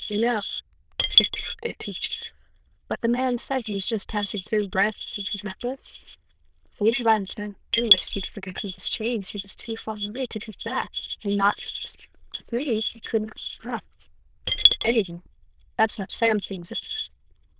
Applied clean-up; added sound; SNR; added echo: neural diffusion model UNIVERSE++.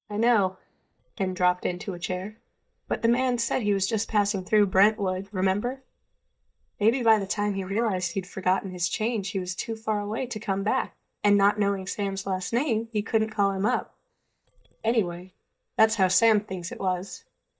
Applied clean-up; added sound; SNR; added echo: neural mask model DeepFilterNet 3.